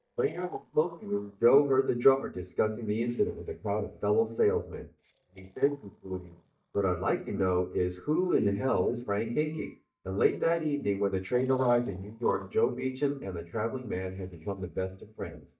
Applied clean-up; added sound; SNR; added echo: neural mask model DeepFilterNet 3.